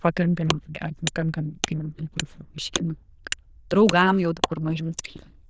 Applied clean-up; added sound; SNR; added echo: neural diffusion model UNIVERSE++.